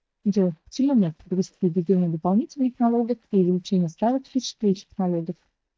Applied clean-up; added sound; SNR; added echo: neural mask model DeepFilterNet 3.